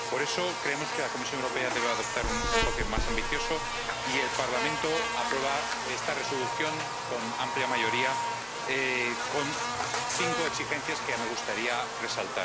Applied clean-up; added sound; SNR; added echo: none; Knock + Buzz; -1 dB; none.